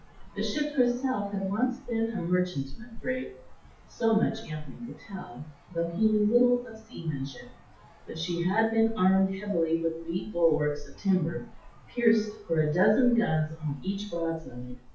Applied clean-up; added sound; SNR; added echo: classical method WPE with log-MMSE.